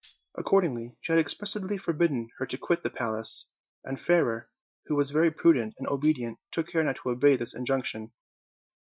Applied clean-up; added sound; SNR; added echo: classical method Wiener filter.